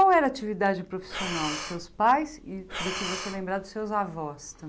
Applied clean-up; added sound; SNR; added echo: none; Breathing; 8 dB; none.